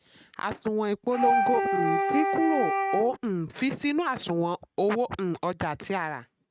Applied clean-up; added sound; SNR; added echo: neural mask model RNNoise.